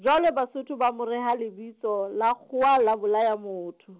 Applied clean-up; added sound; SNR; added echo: none; none; none; none.